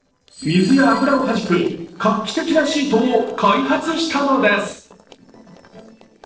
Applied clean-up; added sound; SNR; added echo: neural separator model SepFormer DNS4.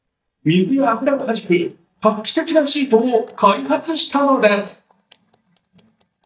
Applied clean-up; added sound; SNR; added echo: neural mask model DeepFilterNet 3.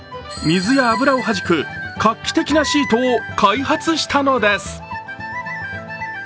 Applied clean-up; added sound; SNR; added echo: none; none; none; none.